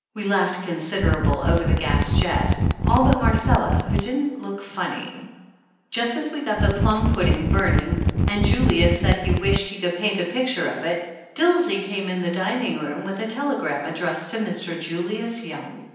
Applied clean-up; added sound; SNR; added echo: none; Mechanisms; -4 dB; reverberation time 0.9 s.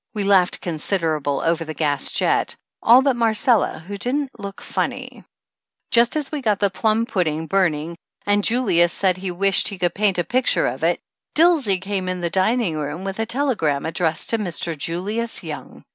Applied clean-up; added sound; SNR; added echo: none; none; none; none.